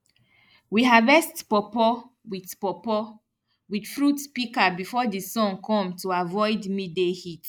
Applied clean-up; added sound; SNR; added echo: neural mask model Resemble Enhance denoiser.